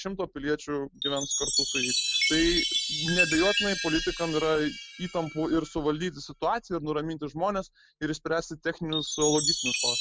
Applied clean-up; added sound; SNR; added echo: none; Chime; 2 dB; none.